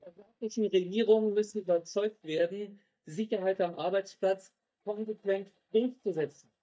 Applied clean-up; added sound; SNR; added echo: neural mask model DeepFilterNet 3.